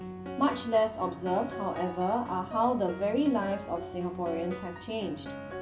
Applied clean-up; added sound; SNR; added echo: none; Piano; 11 dB; reverberation time 0.2 s.